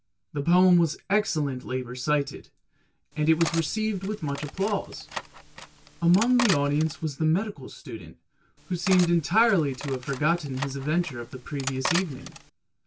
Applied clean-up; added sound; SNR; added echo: none; Cutlery, silverware; 10 dB; reverberation time 0.1 s.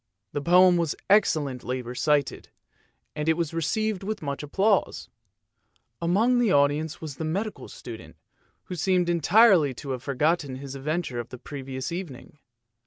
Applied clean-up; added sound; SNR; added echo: none; none; none; none.